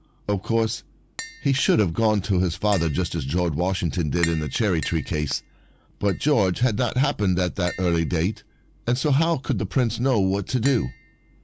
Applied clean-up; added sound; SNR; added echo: none; Tap; 19 dB; none.